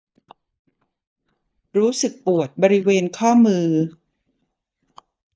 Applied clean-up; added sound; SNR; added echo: neural mask model DeepFilterNet 3.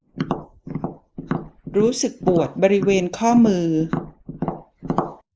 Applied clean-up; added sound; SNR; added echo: neural mask model Resemble Enhance denoiser.